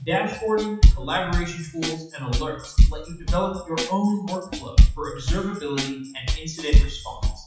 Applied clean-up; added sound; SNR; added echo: classical method WPE with log-MMSE.